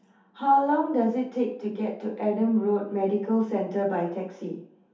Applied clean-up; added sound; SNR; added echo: none; none; none; reverberation time 0.5 s.